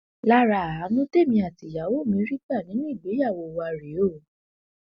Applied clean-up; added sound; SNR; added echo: none; none; none; none.